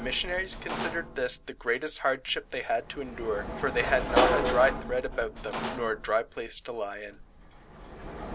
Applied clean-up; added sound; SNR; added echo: none; Sliding door / Slam; 3 dB; none.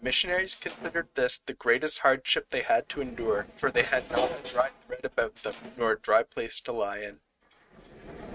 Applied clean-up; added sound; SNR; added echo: neural mask model RNNoise.